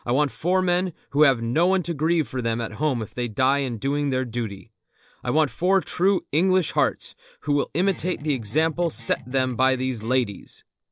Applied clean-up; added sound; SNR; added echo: neural separator model SepFormer DNS4.